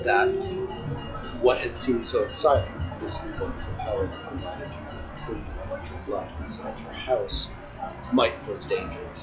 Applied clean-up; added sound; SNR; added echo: classical method log-MMSE.